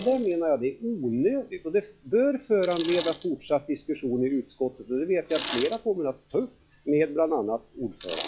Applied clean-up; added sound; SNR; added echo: classical method log-MMSE.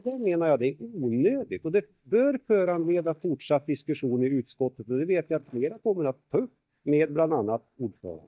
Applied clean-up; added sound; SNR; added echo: neural mask model DeepFilterNet 3.